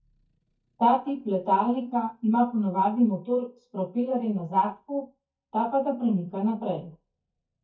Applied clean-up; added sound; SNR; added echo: neural mask model DeepFilterNet 3.